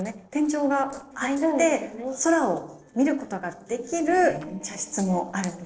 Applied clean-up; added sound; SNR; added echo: neural separator model SepFormer DNS4.